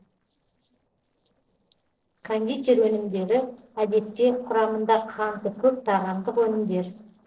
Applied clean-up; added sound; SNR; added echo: neural separator model SepFormer DNS4.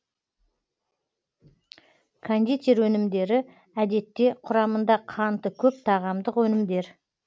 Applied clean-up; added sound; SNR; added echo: none; none; none; none.